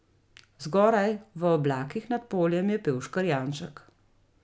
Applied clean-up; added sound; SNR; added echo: none; none; none; none.